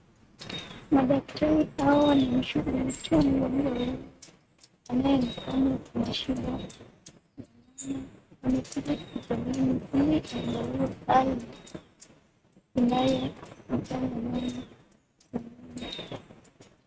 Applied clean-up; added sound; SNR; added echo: neural mask model RNNoise.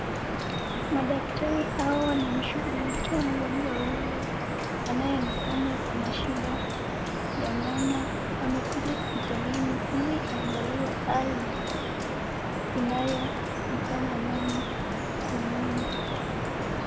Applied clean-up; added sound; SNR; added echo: none; Drip; -1 dB; none.